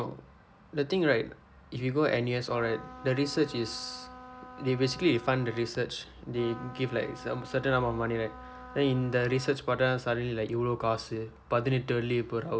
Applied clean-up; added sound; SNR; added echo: none; Trumpet; 17 dB; none.